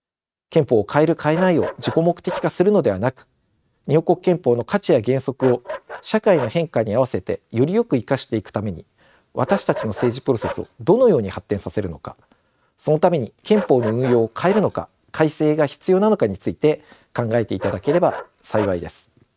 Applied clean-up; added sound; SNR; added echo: neural mask model RNNoise.